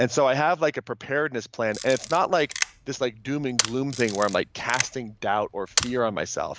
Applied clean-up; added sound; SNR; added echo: none; Camera; 7 dB; none.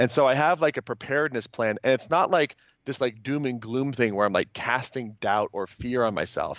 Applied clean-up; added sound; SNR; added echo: none; none; none; none.